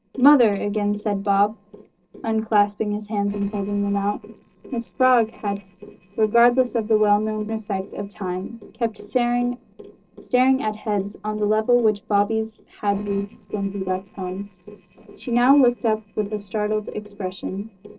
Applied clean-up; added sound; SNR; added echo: neural separator model SepFormer DNS4.